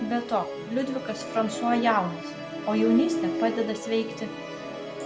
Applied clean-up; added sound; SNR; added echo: none; Musical instrument; 4 dB; none.